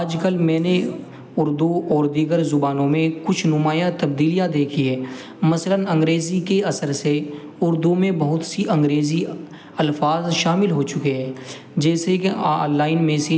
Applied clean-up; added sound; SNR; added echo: none; none; none; none.